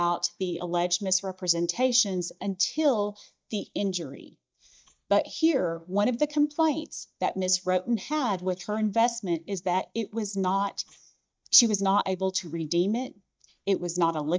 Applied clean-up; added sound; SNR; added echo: neural mask model DeepFilterNet 3.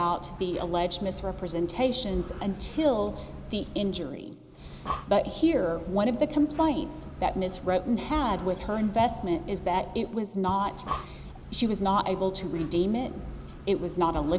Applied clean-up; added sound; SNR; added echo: none; Breathing; 12 dB; none.